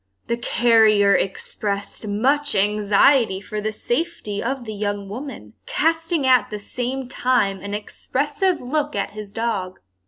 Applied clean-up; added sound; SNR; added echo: none; none; none; none.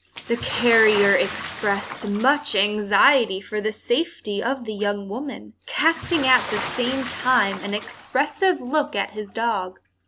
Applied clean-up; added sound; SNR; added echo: none; Bathtub (filling or washing) / Splash, splatter; 12 dB; none.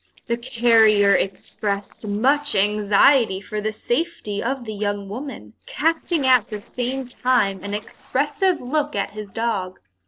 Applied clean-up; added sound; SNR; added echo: neural separator model SepFormer DNS4.